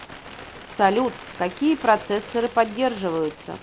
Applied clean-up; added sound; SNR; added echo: none; Bird; 17 dB; none.